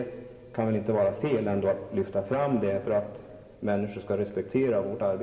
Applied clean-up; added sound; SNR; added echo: none; none; none; reverberation time 2.2 s.